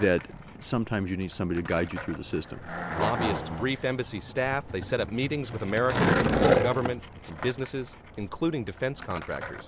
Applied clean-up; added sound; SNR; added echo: none; Skateboard; 1 dB; none.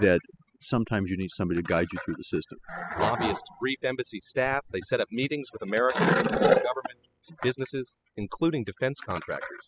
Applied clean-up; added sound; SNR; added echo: classical method spectral subtraction.